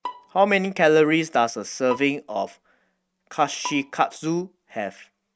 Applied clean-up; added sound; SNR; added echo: neural mask model RNNoise.